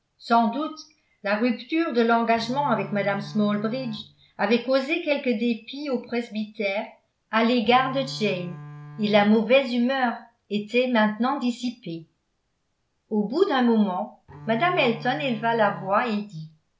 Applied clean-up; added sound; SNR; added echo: none; Bowed string instrument; 16 dB; none.